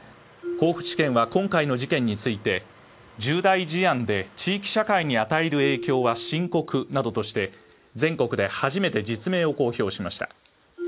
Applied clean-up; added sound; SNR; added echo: none; Marimba, xylophone; 16 dB; none.